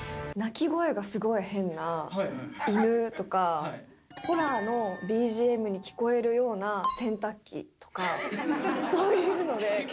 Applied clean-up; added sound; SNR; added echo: none; none; none; none.